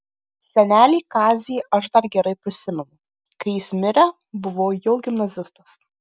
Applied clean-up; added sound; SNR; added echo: none; none; none; none.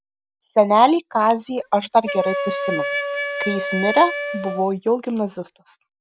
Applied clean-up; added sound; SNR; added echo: none; Wind instrument, woodwind instrument; 6 dB; none.